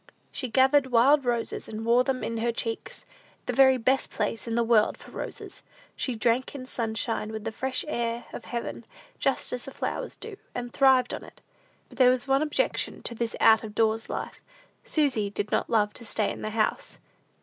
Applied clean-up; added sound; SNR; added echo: none; none; none; none.